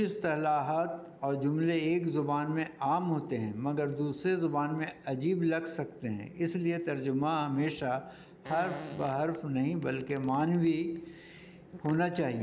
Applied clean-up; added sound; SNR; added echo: none; Fart; 17 dB; none.